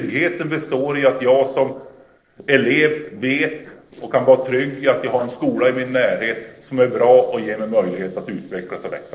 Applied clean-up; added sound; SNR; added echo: neural separator model SepFormer DNS4.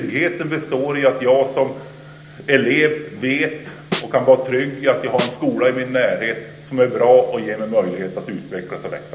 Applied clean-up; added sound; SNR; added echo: none; Snare drum; 6 dB; reverberation time 0.8 s.